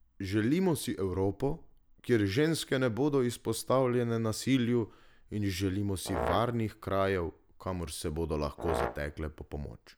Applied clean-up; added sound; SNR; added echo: none; Brass instrument; 7 dB; none.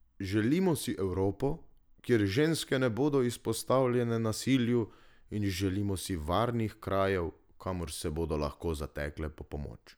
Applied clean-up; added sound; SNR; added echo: none; none; none; none.